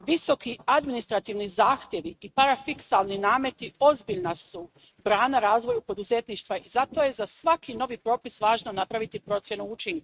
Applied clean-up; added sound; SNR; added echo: neural mask model RNNoise.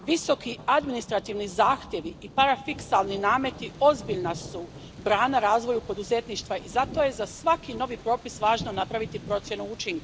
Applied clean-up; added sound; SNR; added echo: none; Thunder; 15 dB; none.